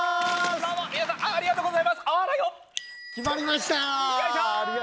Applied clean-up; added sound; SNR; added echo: none; Waves, surf; 15 dB; none.